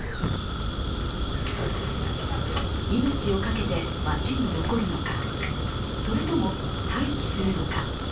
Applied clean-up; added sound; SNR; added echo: none; Fire; -2 dB; reverberation time 0.3 s.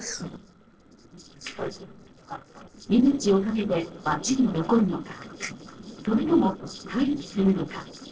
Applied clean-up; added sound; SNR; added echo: neural separator model SepFormer DNS4.